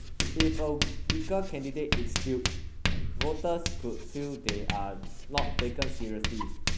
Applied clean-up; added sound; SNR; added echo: none; Writing; -4 dB; none.